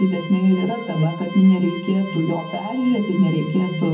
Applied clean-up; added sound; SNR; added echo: none; Organ; 16 dB; reverberation time 0.3 s.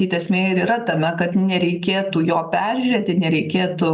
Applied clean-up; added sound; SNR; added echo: none; none; none; none.